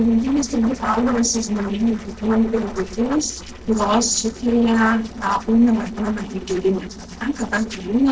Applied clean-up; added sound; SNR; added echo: neural separator model SepFormer DNS4.